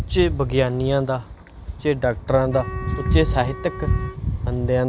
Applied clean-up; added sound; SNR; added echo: none; Wind instrument, woodwind instrument; 16 dB; none.